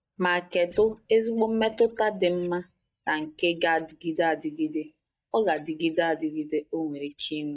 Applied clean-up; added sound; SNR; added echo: neural mask model DeepFilterNet 3.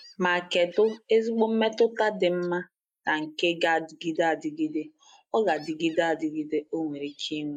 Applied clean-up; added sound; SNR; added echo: neural mask model Resemble Enhance denoiser.